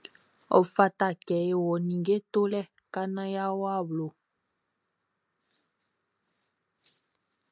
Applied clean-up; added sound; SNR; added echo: none; none; none; none.